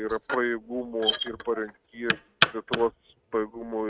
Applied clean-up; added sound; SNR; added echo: neural mask model RNNoise.